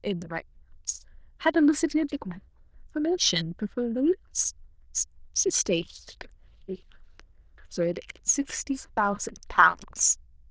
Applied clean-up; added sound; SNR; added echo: neural diffusion model UNIVERSE++.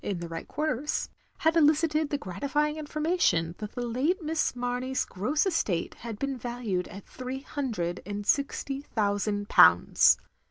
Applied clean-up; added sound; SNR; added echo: none; none; none; none.